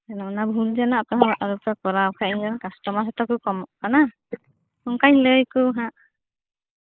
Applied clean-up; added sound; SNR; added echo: neural mask model Resemble Enhance denoiser.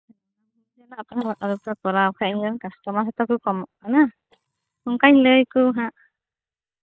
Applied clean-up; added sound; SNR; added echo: neural mask model DeepFilterNet 3.